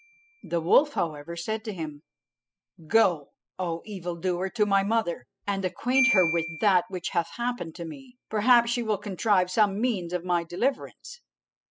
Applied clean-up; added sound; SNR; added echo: classical method spectral subtraction.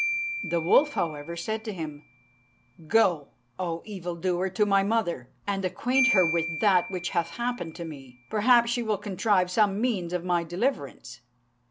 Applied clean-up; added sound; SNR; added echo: none; Marimba, xylophone; 10 dB; none.